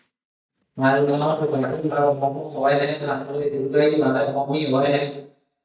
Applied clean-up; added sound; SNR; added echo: neural mask model DeepFilterNet 3.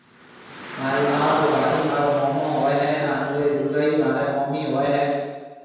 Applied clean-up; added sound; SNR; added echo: none; Car; 12 dB; reverberation time 1.2 s.